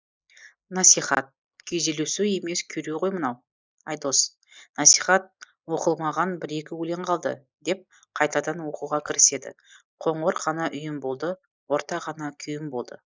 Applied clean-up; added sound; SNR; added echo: neural mask model Resemble Enhance denoiser.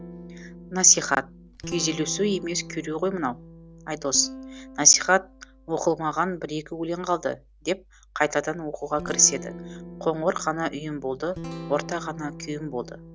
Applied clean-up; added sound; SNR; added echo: none; Guitar; 14 dB; none.